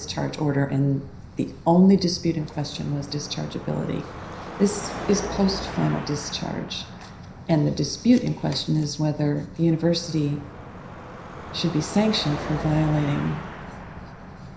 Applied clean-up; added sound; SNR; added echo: none; Car passing by / Traffic noise, roadway noise / Engine; 13 dB; reverberation time 0.5 s.